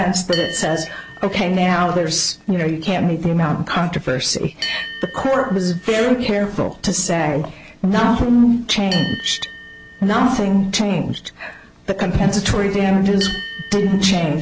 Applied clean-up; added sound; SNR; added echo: none; Bell; 16 dB; none.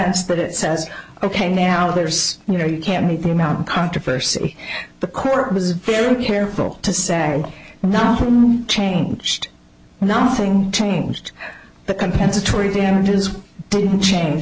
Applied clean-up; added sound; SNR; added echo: none; none; none; none.